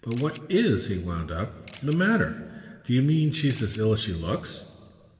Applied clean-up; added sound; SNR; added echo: none; Camera; 19 dB; reverberation time 1.7 s.